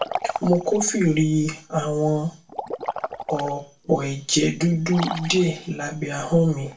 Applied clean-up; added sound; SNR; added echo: none; Liquid; 11 dB; reverberation time 0.2 s.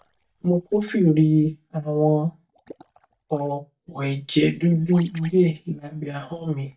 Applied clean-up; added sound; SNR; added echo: neural mask model DeepFilterNet 3.